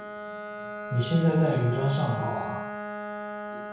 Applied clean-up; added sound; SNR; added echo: none; Bowed string instrument; 8 dB; reverberation time 0.7 s.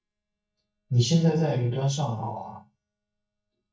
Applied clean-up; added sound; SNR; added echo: neural mask model DeepFilterNet 3.